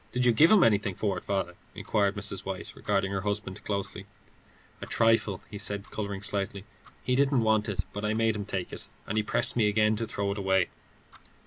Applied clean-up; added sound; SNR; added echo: none; Tick-tock; 18 dB; none.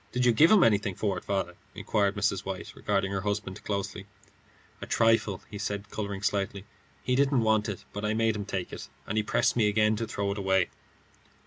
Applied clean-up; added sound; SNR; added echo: none; none; none; none.